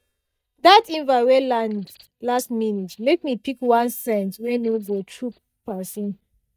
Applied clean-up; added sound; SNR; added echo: neural mask model DeepFilterNet 3.